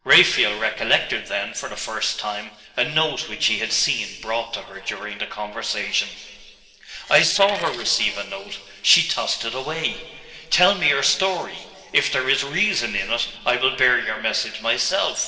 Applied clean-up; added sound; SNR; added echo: neural separator model SepFormer DNS4.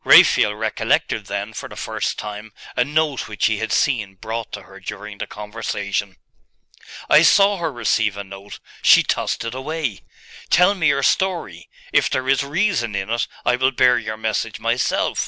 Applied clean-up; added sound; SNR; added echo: none; none; none; none.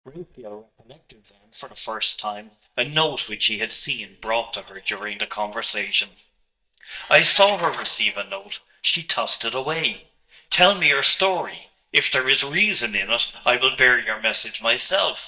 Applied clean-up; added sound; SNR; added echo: neural mask model DeepFilterNet 3.